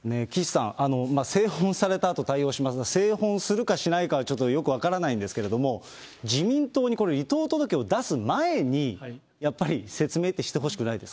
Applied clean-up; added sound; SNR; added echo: none; none; none; none.